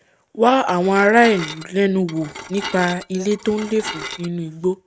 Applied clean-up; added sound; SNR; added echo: none; Dishes, pots, and pans / Glass; 13 dB; none.